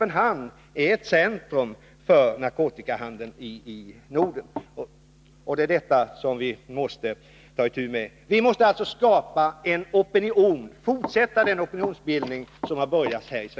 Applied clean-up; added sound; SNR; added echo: none; none; none; none.